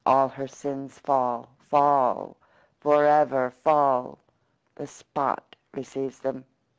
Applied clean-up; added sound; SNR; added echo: none; none; none; none.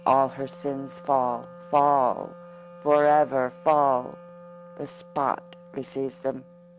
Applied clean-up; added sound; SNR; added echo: none; Wind instrument, woodwind instrument; 20 dB; none.